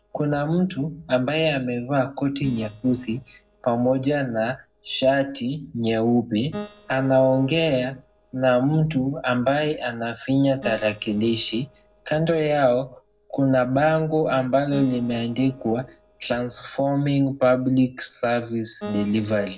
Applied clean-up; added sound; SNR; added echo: neural separator model SepFormer DNS4.